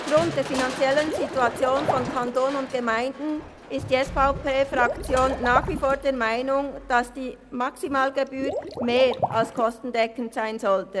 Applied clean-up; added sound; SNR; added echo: none; Crushing + Liquid; 8 dB; none.